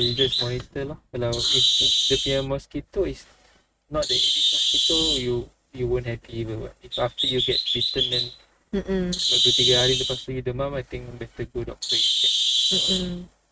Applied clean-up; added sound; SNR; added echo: neural mask model RNNoise.